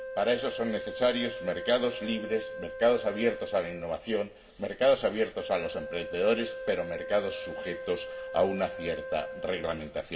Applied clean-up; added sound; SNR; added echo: none; Wind instrument, woodwind instrument; 10 dB; reverberation time 0.3 s.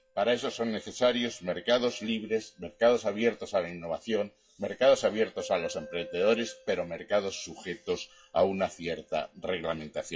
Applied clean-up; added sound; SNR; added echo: classical method WPE with log-MMSE.